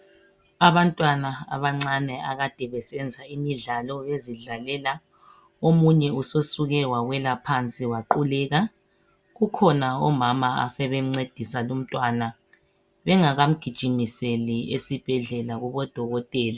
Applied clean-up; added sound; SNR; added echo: none; none; none; none.